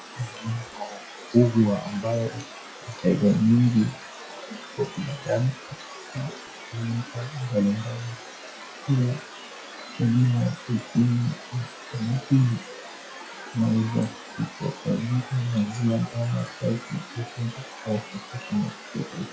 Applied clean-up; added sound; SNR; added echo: classical method log-MMSE.